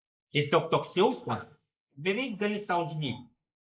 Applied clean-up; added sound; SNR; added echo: neural mask model Resemble Enhance denoiser.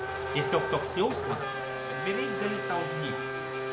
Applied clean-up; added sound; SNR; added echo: none; Race car, auto racing / Accelerating, revving, vroom; -1 dB; none.